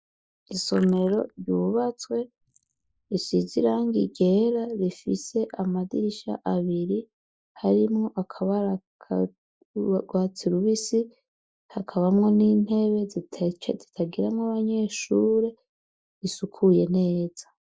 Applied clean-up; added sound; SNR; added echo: neural mask model Resemble Enhance denoiser.